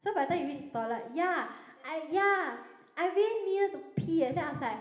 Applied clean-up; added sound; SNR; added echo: none; none; none; reverberation time 1.0 s.